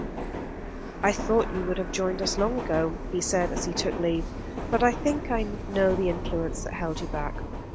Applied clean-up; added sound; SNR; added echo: none; Subway, metro, underground; 4 dB; none.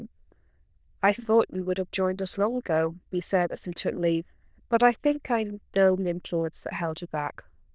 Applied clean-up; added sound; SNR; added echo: neural diffusion model UNIVERSE++.